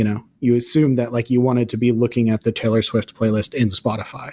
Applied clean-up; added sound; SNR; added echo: none; none; none; none.